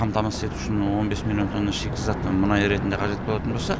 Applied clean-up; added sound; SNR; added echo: none; none; none; none.